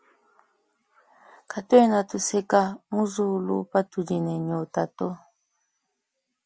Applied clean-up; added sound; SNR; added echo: none; none; none; none.